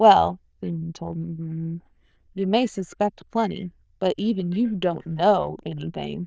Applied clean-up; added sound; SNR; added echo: neural diffusion model UNIVERSE++.